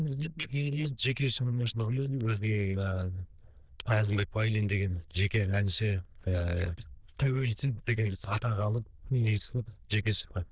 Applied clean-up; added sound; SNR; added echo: neural diffusion model UNIVERSE++.